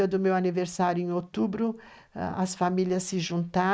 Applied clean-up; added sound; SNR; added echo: neural mask model Resemble Enhance denoiser.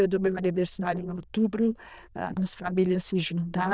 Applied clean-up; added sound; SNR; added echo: neural diffusion model UNIVERSE++.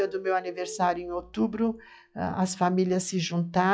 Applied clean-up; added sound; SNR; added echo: classical method log-MMSE.